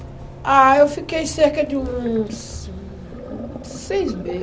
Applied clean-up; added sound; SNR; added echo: none; Sink (filling or washing) + Bus; 13 dB; none.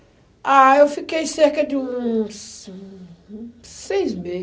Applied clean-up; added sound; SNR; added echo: none; none; none; none.